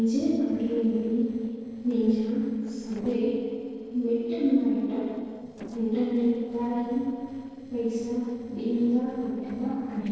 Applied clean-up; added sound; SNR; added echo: neural separator model SepFormer DNS4.